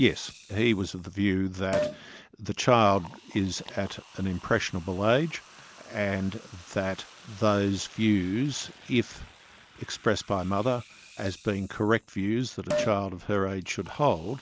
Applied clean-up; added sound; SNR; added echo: none; Liquid; 13 dB; none.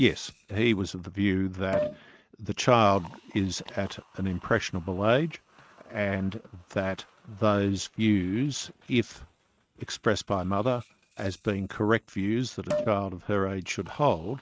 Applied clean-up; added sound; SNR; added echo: neural mask model RNNoise.